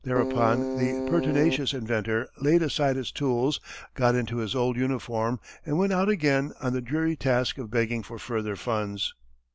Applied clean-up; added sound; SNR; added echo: none; Keyboard (musical); 2 dB; none.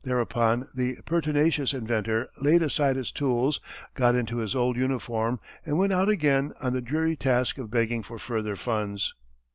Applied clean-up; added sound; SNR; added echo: none; none; none; none.